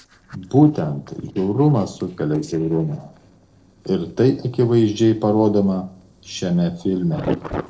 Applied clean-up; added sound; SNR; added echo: neural separator model SepFormer DNS4.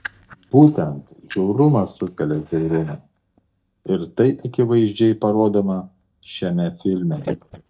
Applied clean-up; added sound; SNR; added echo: neural mask model DeepFilterNet 3.